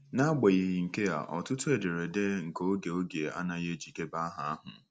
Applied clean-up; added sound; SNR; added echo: none; none; none; none.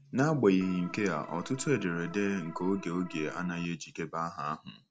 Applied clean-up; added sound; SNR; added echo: none; Organ; 16 dB; none.